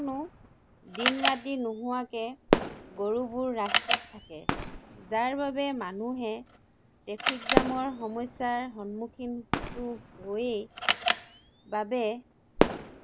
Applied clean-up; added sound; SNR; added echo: none; Camera + Fireworks; -2 dB; none.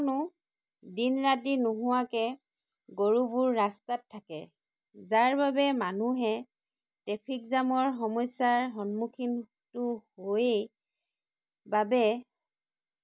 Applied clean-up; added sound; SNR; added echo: none; none; none; none.